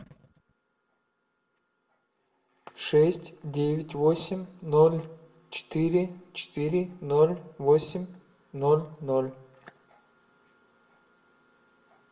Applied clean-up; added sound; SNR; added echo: none; none; none; reverberation time 0.5 s.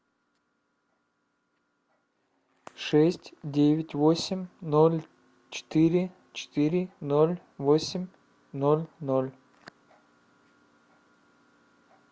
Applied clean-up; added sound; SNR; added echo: none; none; none; none.